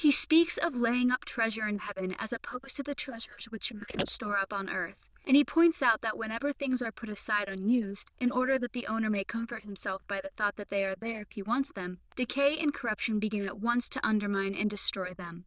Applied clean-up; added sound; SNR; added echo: neural diffusion model UNIVERSE++.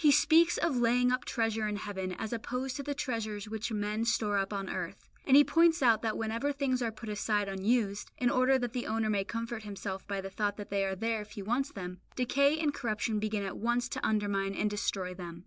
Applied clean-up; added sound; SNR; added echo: none; none; none; none.